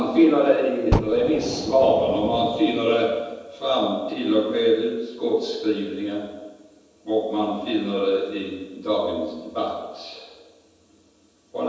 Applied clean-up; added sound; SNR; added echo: none; Fire; 7 dB; reverberation time 1.1 s.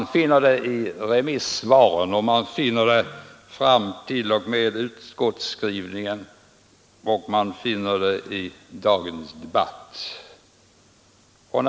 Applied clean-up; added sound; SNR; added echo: none; none; none; none.